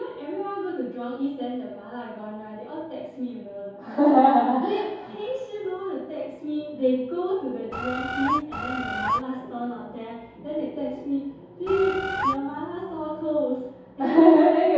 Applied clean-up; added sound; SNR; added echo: none; Bird; 2 dB; reverberation time 0.8 s.